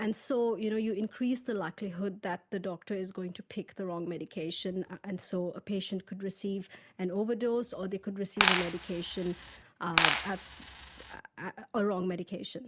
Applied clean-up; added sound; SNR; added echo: none; Coin (dropping); -4 dB; none.